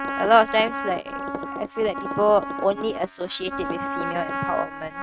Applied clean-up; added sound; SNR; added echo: neural mask model RNNoise.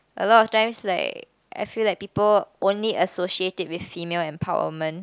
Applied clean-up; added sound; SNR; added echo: none; none; none; none.